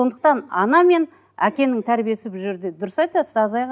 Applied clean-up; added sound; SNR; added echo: none; none; none; none.